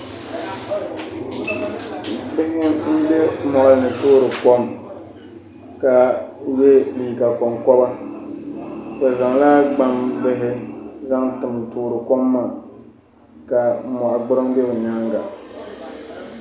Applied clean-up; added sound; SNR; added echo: none; none; none; none.